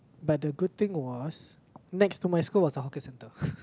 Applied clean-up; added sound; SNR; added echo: none; none; none; none.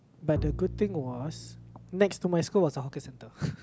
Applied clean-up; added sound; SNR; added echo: none; Bowed string instrument; 10 dB; none.